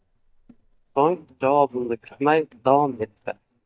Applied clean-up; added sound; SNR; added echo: neural mask model DeepFilterNet 3.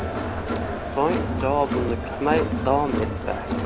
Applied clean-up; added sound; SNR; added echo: none; Crowd; 1 dB; none.